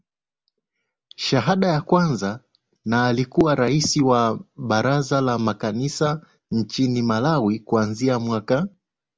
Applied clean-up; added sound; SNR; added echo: none; none; none; none.